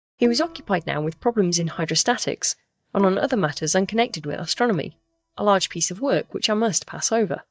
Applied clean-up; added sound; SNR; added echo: neural mask model DeepFilterNet 3.